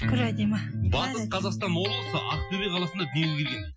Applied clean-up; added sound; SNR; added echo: classical method Wiener filter.